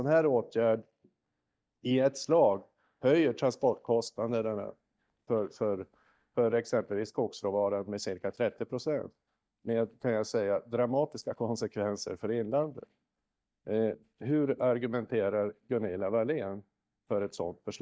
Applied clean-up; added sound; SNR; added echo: neural mask model DeepFilterNet 3.